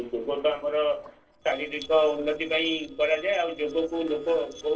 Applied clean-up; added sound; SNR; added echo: neural separator model SepFormer DNS4.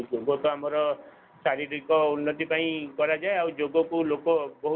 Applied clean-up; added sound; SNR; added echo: none; none; none; none.